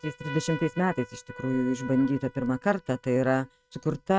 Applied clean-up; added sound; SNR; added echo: neural mask model RNNoise.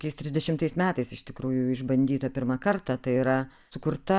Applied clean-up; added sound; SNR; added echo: none; none; none; none.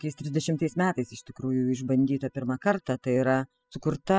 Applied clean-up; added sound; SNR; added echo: classical method spectral subtraction.